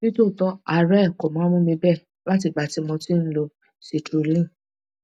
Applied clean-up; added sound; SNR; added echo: none; none; none; none.